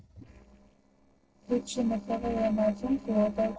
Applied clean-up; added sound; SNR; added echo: neural separator model SepFormer DNS4.